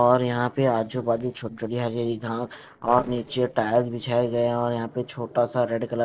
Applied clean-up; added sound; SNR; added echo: neural separator model SepFormer DNS4.